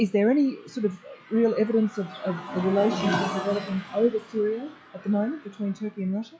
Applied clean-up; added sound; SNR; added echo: classical method log-MMSE.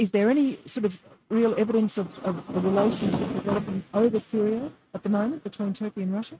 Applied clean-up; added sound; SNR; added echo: neural mask model RNNoise.